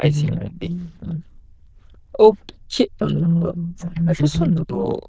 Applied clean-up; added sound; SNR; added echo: neural diffusion model UNIVERSE++.